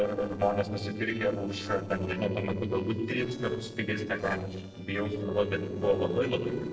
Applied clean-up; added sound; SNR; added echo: neural separator model SepFormer DNS4.